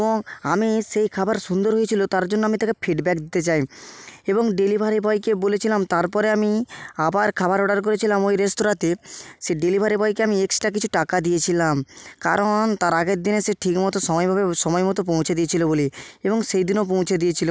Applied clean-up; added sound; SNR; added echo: none; none; none; none.